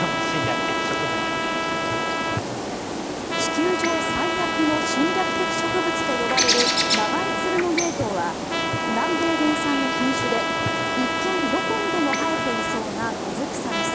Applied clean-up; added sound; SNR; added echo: none; Bird + Trumpet; -4 dB; none.